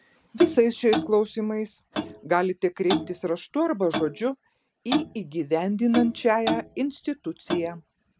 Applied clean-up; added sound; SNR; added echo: none; Clock; 8 dB; none.